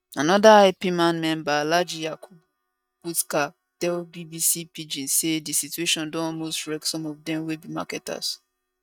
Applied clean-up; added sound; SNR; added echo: neural mask model DeepFilterNet 3.